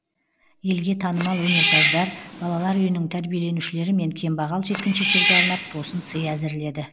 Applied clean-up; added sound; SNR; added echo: none; Cat; 1 dB; none.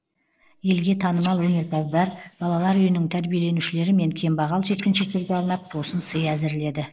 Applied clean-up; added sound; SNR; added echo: neural mask model Resemble Enhance denoiser.